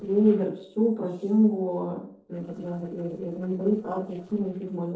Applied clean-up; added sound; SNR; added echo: neural separator model SepFormer DNS4.